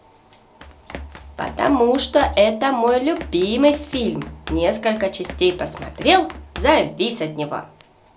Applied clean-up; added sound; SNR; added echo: none; Run; 15 dB; none.